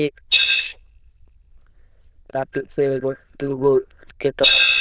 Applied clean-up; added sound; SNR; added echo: neural diffusion model UNIVERSE++.